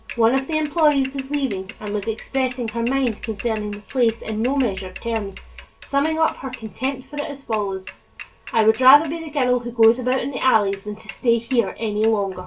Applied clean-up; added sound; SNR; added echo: none; Mechanisms / Bicycle; 13 dB; reverberation time 0.2 s.